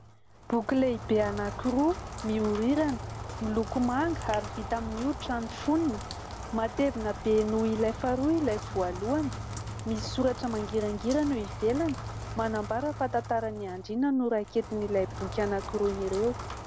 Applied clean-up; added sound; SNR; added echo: none; Rain; 9 dB; none.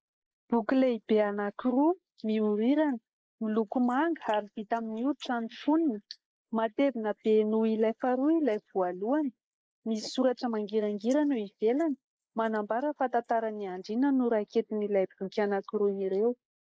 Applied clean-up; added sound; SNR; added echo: neural mask model Resemble Enhance denoiser.